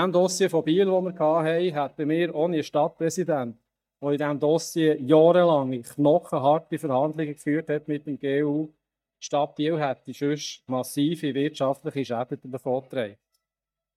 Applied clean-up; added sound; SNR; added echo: neural mask model DeepFilterNet 3.